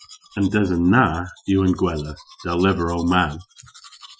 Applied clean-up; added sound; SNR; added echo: classical method Wiener filter.